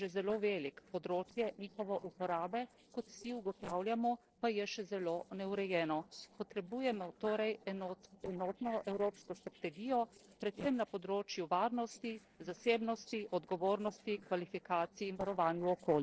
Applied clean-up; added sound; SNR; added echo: neural separator model SepFormer DNS4.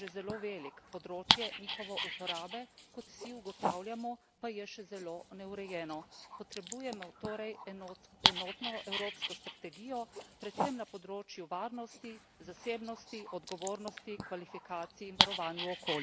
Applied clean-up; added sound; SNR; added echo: none; Dog; -3 dB; none.